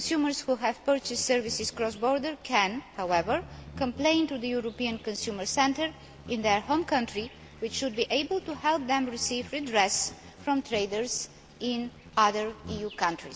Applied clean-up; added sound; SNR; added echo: none; Insect; 18 dB; none.